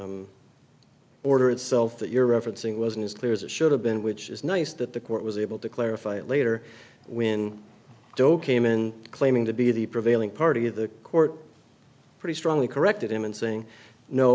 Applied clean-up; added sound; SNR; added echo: none; none; none; none.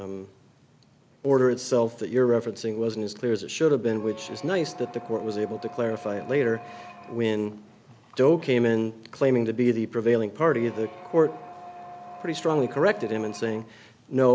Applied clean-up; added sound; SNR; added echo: none; Squeak; 17 dB; none.